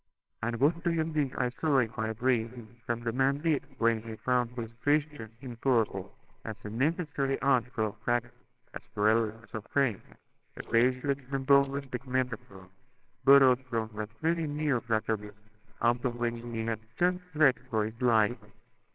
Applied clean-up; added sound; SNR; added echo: neural separator model SepFormer WHAMR!.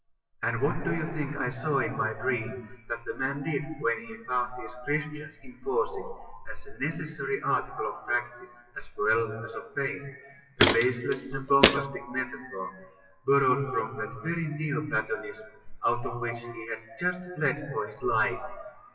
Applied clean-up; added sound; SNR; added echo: classical method WPE with log-MMSE.